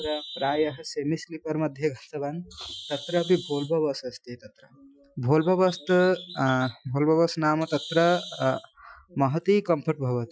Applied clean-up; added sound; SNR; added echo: classical method Wiener filter.